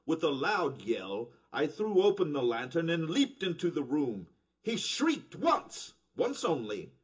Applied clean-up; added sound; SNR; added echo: none; none; none; reverberation time 0.2 s.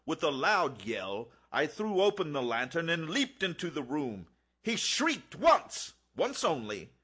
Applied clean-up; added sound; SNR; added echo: none; none; none; none.